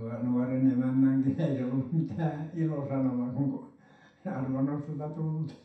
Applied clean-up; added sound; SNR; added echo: none; none; none; reverberation time 0.7 s.